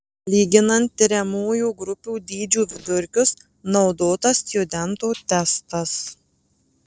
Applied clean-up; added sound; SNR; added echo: neural separator model SepFormer DNS4.